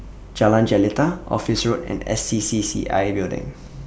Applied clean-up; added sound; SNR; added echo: none; none; none; none.